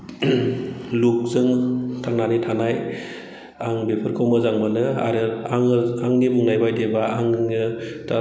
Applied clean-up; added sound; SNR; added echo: none; none; none; none.